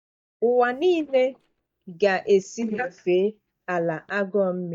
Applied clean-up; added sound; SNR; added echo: neural mask model DeepFilterNet 3.